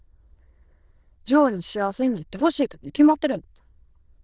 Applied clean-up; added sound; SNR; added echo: neural diffusion model UNIVERSE++.